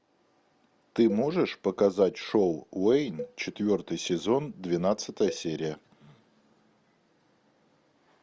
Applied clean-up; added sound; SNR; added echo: none; Cowbell; 18 dB; none.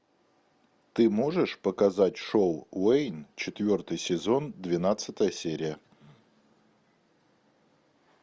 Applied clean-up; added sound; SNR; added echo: none; none; none; none.